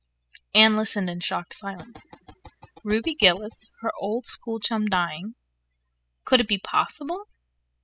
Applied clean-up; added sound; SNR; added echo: classical method spectral subtraction.